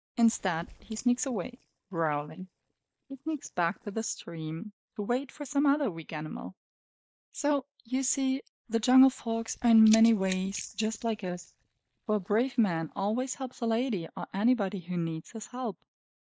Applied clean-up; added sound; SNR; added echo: neural mask model DeepFilterNet 3.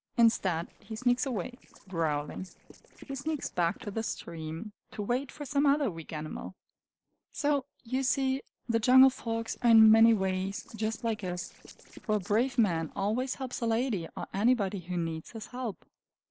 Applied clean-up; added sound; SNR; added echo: neural separator model SepFormer DNS4.